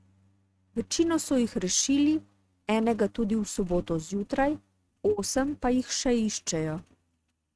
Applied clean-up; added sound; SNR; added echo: neural mask model RNNoise.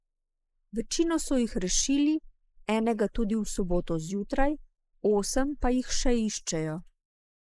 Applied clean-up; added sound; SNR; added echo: neural mask model Resemble Enhance denoiser.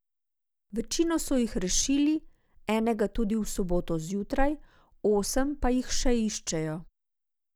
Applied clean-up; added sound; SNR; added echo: none; none; none; none.